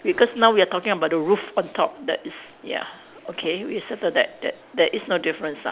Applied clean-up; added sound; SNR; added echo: none; none; none; none.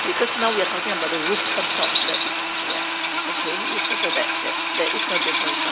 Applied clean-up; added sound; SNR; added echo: none; Drill; -5 dB; none.